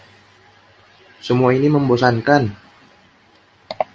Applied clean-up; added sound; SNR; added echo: none; none; none; none.